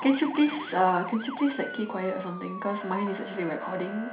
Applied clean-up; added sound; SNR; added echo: none; Motor vehicle (road) / Siren; 12 dB; reverberation time 0.5 s.